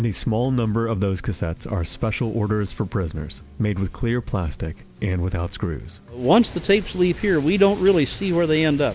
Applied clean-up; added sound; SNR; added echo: none; none; none; none.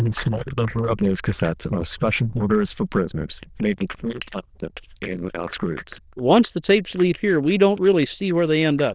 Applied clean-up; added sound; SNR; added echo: neural diffusion model UNIVERSE++.